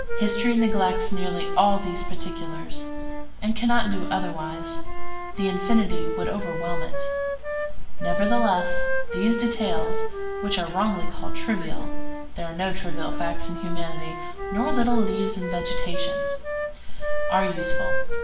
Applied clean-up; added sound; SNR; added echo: none; Wind instrument, woodwind instrument; 9 dB; reverberation time 0.9 s.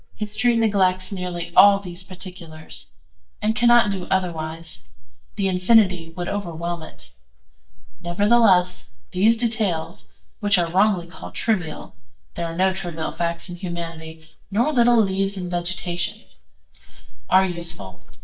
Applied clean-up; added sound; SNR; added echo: neural mask model DeepFilterNet 3.